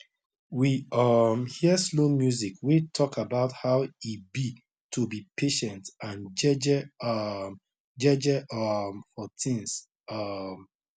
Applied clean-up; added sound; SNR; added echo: none; none; none; none.